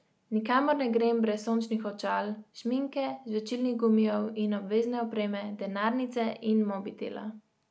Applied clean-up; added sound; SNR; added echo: none; none; none; none.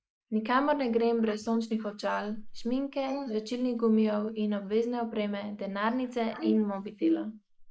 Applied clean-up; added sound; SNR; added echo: neural mask model Resemble Enhance denoiser.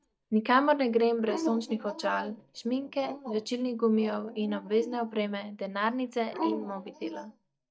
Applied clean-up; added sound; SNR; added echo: neural mask model DeepFilterNet 3.